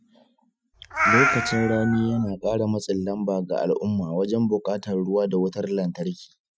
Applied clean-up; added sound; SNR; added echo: classical method Wiener filter.